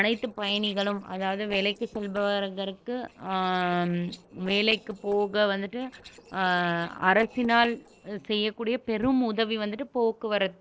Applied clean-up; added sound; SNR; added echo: neural separator model SepFormer DNS4.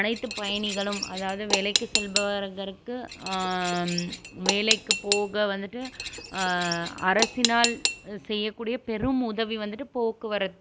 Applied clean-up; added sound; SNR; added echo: none; Cutlery, silverware / Dishes, pots, and pans; 2 dB; none.